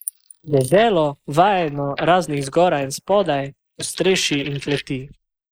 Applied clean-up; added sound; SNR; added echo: neural mask model Resemble Enhance denoiser.